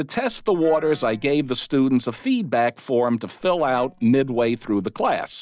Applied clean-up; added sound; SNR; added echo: neural mask model DeepFilterNet 3.